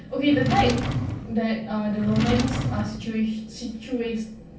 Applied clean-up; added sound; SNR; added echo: none; Drawer open or close; 1 dB; reverberation time 0.2 s.